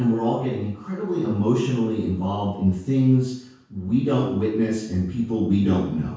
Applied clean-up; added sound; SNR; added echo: none; none; none; reverberation time 0.6 s.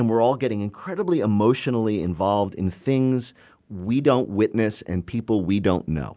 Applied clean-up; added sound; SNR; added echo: none; none; none; none.